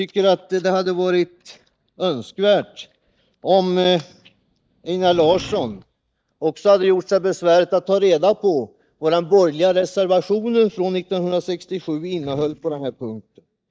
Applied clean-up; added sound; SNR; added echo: neural mask model DeepFilterNet 3.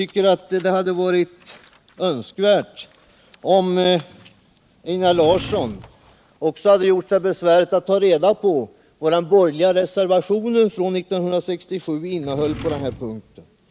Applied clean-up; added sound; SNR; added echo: none; Drawer open or close; 15 dB; none.